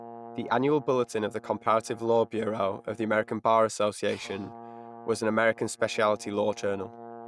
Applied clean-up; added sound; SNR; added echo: neural mask model RNNoise.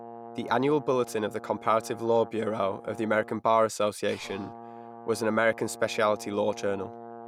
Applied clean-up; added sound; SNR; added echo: none; Breathing + Brass instrument; 16 dB; none.